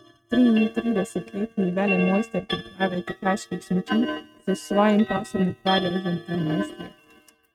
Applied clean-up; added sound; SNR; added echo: neural mask model RNNoise.